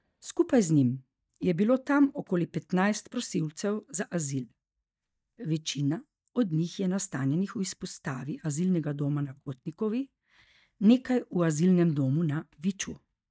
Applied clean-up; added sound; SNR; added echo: neural mask model DeepFilterNet 3.